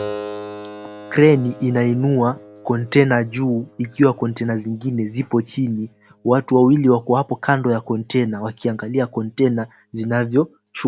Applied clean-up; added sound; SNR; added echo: none; Keyboard (musical); 19 dB; none.